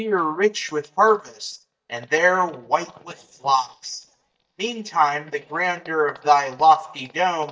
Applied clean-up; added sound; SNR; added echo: neural mask model DeepFilterNet 3.